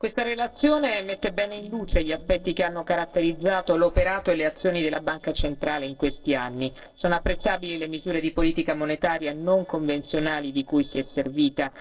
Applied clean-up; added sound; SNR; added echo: neural separator model SepFormer DNS4.